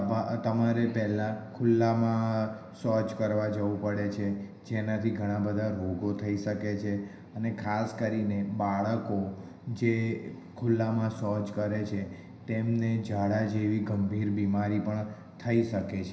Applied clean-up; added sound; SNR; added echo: none; none; none; reverberation time 0.9 s.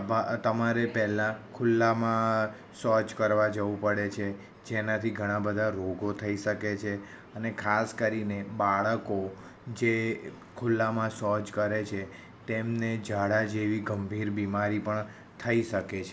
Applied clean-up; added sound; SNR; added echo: none; none; none; none.